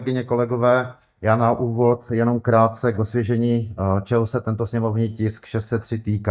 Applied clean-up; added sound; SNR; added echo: neural mask model DeepFilterNet 3.